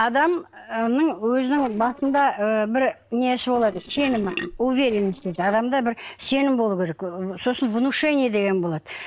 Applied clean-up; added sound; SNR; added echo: neural separator model SepFormer DNS4.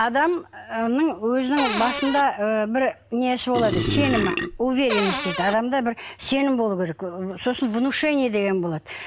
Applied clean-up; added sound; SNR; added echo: none; Cupboard open or close + Burping, eructation; 2 dB; none.